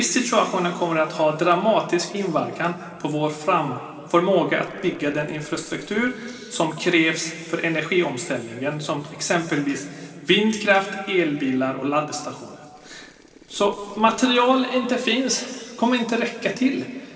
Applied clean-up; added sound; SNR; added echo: neural separator model SepFormer DNS4.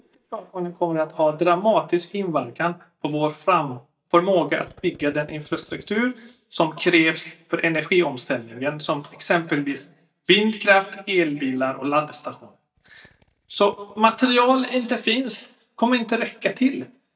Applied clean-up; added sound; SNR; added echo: neural mask model DeepFilterNet 3.